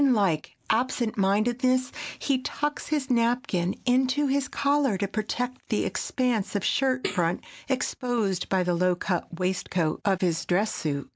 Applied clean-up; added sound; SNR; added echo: neural mask model Resemble Enhance denoiser.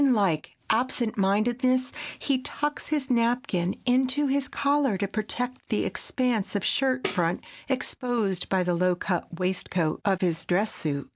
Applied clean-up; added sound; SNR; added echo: none; Tambourine; 5 dB; none.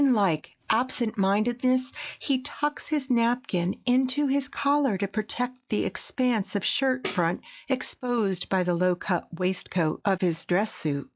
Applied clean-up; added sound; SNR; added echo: classical method log-MMSE.